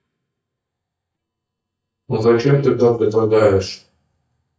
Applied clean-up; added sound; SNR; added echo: neural mask model DeepFilterNet 3.